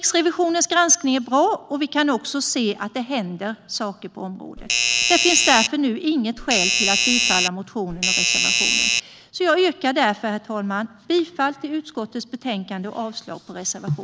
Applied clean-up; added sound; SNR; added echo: none; Doorbell; -3 dB; none.